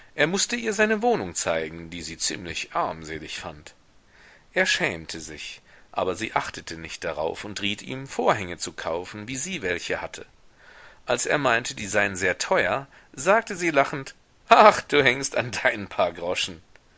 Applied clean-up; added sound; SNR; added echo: none; none; none; none.